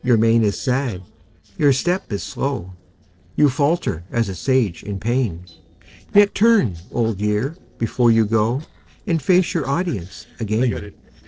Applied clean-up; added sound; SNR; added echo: neural separator model SepFormer DNS4.